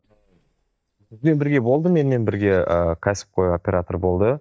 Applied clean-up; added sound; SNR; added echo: neural mask model DeepFilterNet 3.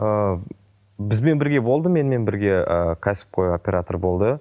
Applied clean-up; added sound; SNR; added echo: none; none; none; none.